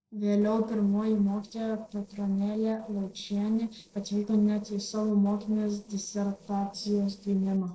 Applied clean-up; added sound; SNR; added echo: neural separator model SepFormer DNS4.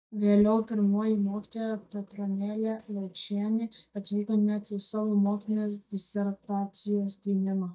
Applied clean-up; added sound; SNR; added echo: neural mask model DeepFilterNet 3.